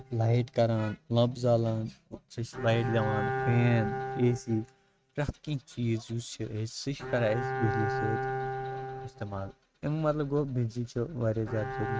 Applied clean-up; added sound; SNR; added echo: neural mask model RNNoise.